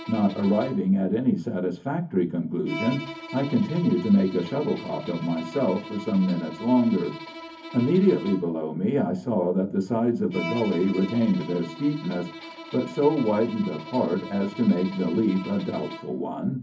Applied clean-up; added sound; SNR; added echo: none; Bowed string instrument; 15 dB; reverberation time 0.3 s.